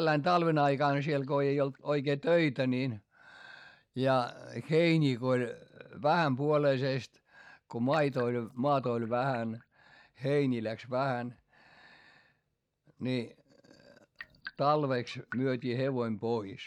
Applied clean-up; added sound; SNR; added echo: neural mask model DeepFilterNet 3.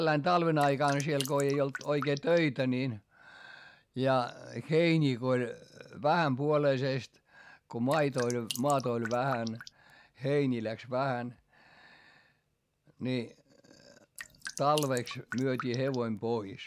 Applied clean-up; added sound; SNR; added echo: none; Drip; 13 dB; none.